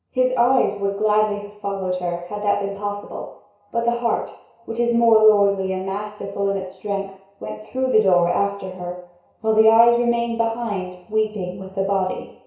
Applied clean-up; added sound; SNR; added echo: none; none; none; reverberation time 0.6 s.